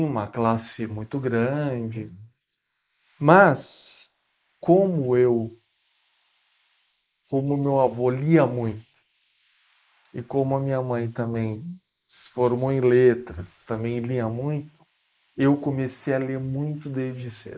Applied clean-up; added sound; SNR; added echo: neural mask model Resemble Enhance denoiser.